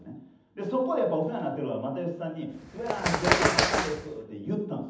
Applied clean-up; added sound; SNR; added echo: none; Bird; -3 dB; reverberation time 0.8 s.